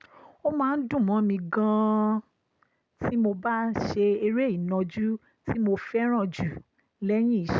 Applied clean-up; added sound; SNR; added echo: none; none; none; none.